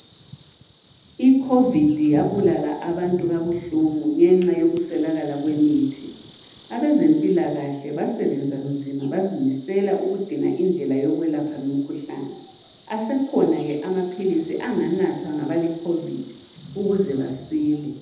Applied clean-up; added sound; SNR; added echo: none; Insect; 12 dB; reverberation time 0.8 s.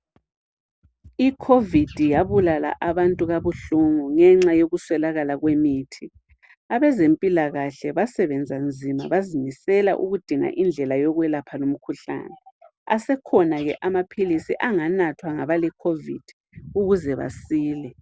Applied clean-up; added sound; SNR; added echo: none; none; none; none.